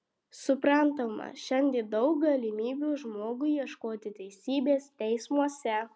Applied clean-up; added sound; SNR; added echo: none; none; none; none.